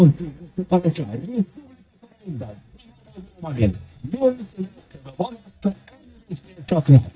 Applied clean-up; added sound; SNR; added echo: neural mask model DeepFilterNet 3.